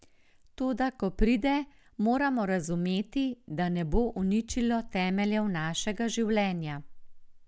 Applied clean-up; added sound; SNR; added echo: none; none; none; none.